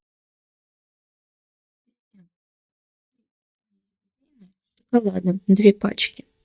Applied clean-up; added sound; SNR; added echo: neural mask model DeepFilterNet 3.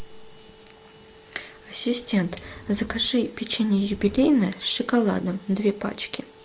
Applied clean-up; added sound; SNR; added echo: none; Livestock, farm animals, working animals; 20 dB; none.